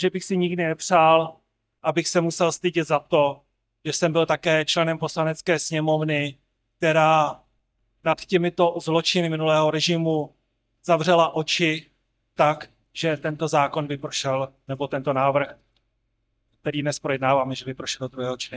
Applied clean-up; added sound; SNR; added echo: neural mask model DeepFilterNet 3.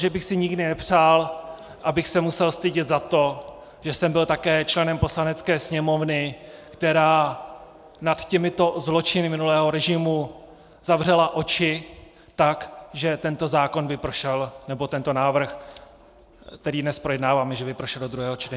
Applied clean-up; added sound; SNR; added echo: none; none; none; none.